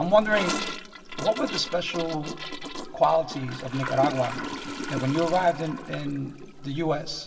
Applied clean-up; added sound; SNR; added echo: none; Toilet flush / Gurgling; 9 dB; reverberation time 1.6 s.